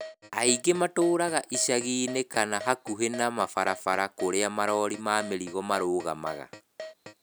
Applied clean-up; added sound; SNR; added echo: none; Keyboard (musical); 16 dB; none.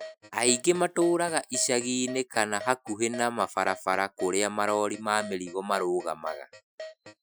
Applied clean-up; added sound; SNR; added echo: classical method Wiener filter.